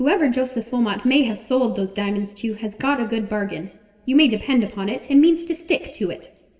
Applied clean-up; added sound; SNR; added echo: none; none; none; reverberation time 1.9 s.